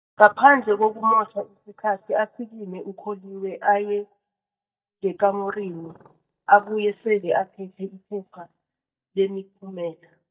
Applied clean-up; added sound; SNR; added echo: neural mask model DeepFilterNet 3.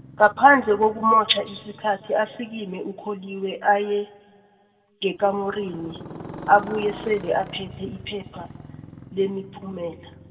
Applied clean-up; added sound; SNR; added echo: none; Motorcycle; 18 dB; reverberation time 1.7 s.